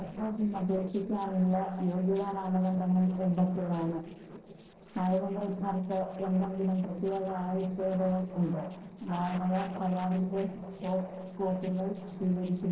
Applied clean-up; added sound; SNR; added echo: neural separator model SepFormer DNS4.